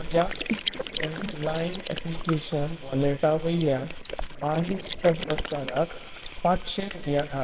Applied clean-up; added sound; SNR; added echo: neural separator model SepFormer WHAMR!.